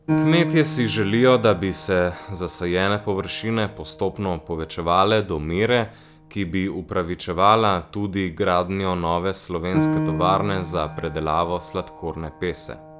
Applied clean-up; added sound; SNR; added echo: none; Piano; 8 dB; none.